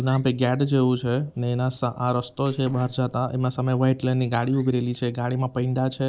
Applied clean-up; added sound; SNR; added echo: neural separator model SepFormer DNS4.